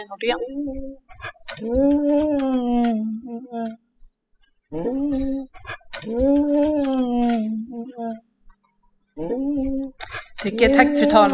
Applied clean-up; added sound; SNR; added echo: classical method spectral subtraction.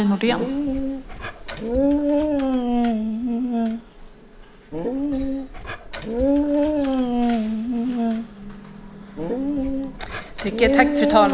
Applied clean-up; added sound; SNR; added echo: none; Dog; -5 dB; none.